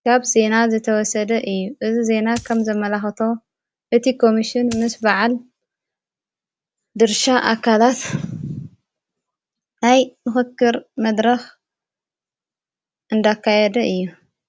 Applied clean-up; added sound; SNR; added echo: none; Coin (dropping); 18 dB; none.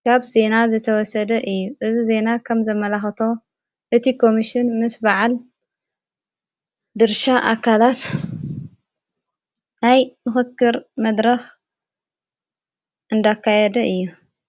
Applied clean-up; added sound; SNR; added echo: none; none; none; none.